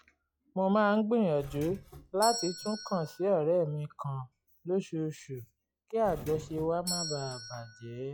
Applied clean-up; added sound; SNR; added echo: classical method log-MMSE.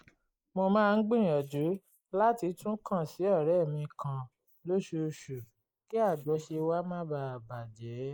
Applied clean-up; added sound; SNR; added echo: neural mask model Resemble Enhance denoiser.